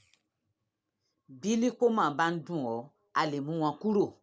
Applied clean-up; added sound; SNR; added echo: none; none; none; none.